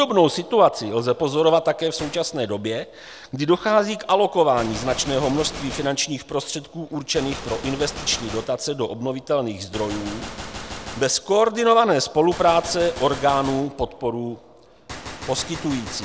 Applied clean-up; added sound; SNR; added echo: none; Gunshot, gunfire; 15 dB; none.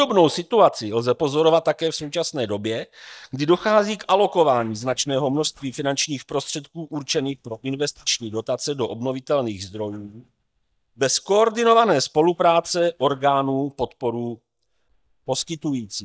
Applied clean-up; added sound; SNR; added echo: neural mask model DeepFilterNet 3.